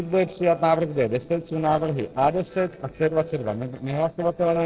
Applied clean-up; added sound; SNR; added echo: neural separator model SepFormer DNS4.